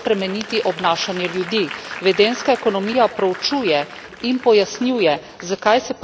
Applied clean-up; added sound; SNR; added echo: none; Applause / Crowd; 16 dB; none.